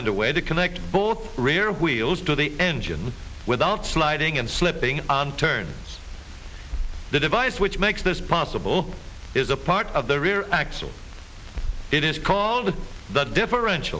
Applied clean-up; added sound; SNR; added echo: none; none; none; none.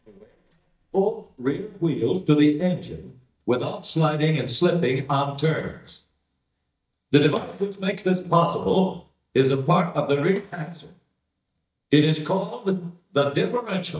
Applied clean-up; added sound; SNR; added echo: neural mask model DeepFilterNet 3.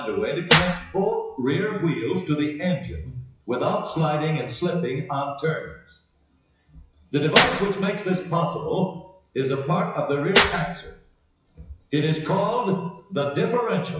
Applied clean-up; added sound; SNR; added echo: classical method WPE with log-MMSE.